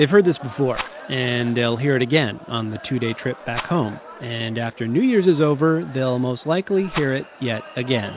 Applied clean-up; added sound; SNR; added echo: none; Rattle; 14 dB; none.